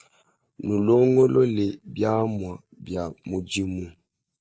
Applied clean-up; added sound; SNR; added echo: neural mask model Resemble Enhance denoiser.